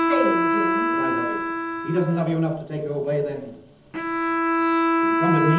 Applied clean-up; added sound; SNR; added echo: none; Bowed string instrument; -3 dB; reverberation time 1.2 s.